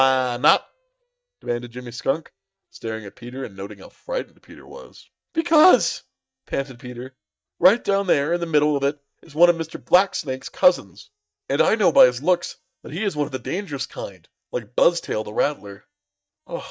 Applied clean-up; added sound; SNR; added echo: neural mask model DeepFilterNet 3.